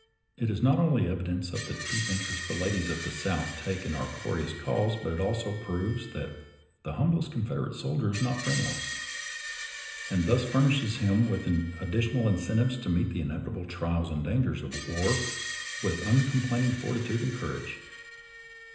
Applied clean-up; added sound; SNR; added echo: none; Screech; 11 dB; reverberation time 0.9 s.